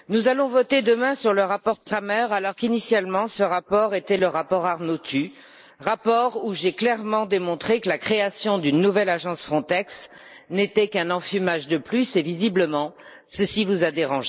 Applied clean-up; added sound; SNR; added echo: neural mask model Resemble Enhance denoiser.